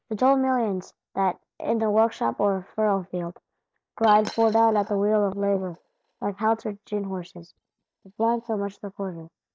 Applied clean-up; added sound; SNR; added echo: neural mask model DeepFilterNet 3.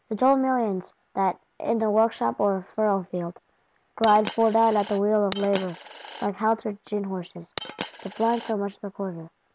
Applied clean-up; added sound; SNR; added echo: none; Coin (dropping); 10 dB; none.